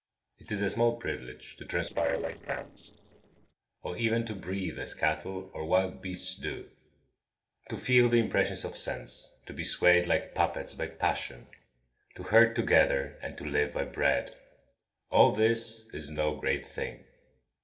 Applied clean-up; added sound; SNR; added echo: neural separator model SepFormer DNS4.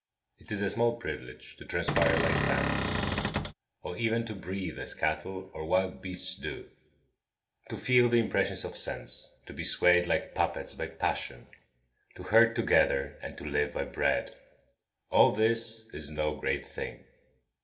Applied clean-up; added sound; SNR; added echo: none; Cupboard open or close / Door; -2 dB; reverberation time 0.9 s.